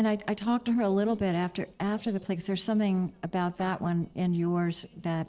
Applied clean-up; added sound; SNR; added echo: neural separator model SepFormer DNS4.